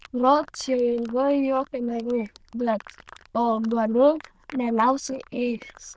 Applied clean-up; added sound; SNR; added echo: neural diffusion model UNIVERSE++.